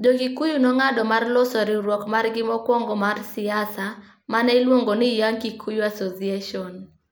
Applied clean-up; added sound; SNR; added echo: none; none; none; none.